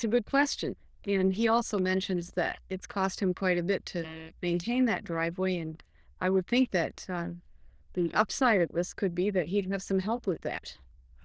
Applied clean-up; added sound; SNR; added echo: neural diffusion model UNIVERSE++.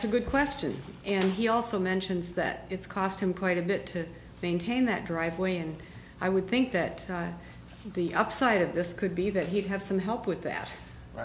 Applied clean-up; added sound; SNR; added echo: none; none; none; none.